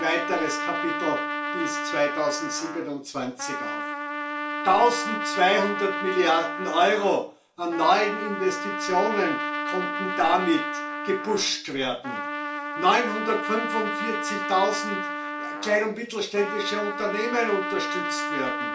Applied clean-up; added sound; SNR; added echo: none; Trumpet; 4 dB; reverberation time 0.3 s.